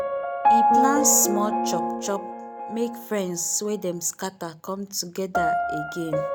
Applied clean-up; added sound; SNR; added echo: none; Piano; -2 dB; none.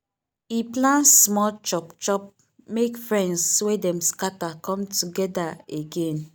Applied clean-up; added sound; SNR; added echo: none; none; none; none.